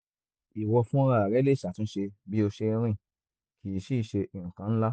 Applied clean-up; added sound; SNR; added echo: none; none; none; none.